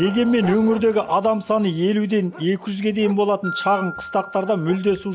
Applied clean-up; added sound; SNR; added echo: none; Dog + Glockenspiel; 16 dB; none.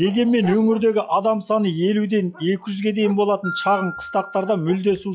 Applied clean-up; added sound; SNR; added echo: classical method log-MMSE.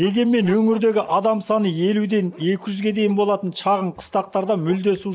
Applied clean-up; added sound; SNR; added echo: neural mask model Resemble Enhance denoiser.